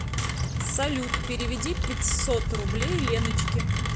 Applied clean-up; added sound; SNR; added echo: none; Rain; -4 dB; none.